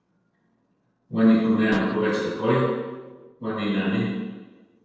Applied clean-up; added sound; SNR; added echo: neural separator model SepFormer DNS4.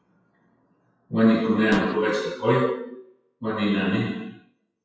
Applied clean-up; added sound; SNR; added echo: classical method WPE with log-MMSE.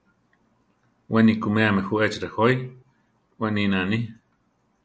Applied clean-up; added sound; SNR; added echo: none; none; none; none.